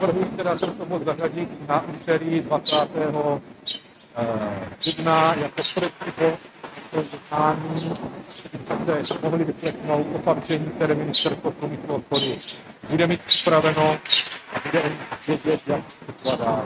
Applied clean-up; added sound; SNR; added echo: neural mask model RNNoise.